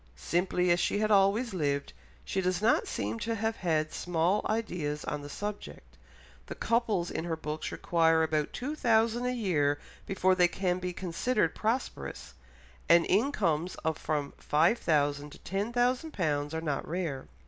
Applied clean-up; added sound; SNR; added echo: none; none; none; none.